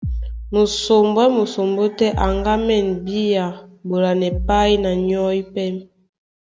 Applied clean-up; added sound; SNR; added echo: none; Bass drum; 11 dB; none.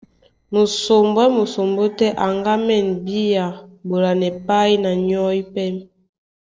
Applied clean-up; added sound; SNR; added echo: neural separator model SepFormer DNS4.